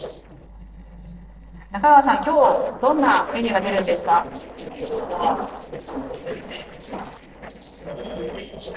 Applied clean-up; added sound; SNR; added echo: neural separator model SepFormer DNS4.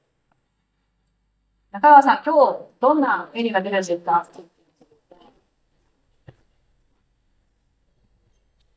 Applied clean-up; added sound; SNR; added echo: neural mask model DeepFilterNet 3.